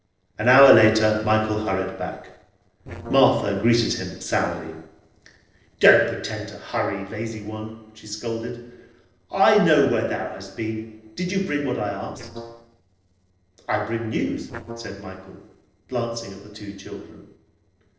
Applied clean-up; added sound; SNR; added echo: neural separator model SepFormer DNS4.